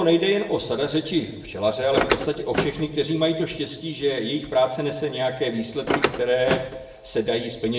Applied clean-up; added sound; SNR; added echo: none; Car; 2 dB; reverberation time 0.7 s.